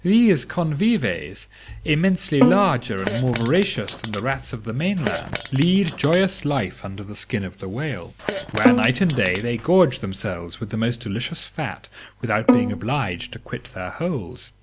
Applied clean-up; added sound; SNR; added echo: none; Bowed string instrument + Fart; 2 dB; none.